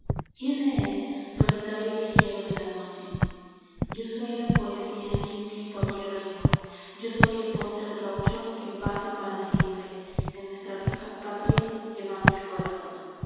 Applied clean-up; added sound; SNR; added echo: none; Walk, footsteps; -3 dB; reverberation time 2.1 s.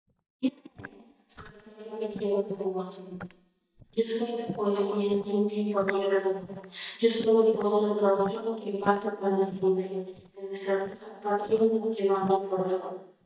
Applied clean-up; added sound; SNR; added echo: neural mask model DeepFilterNet 3.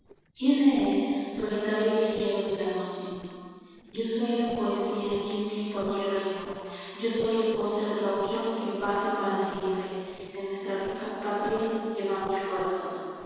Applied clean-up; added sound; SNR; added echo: neural separator model SepFormer DNS4.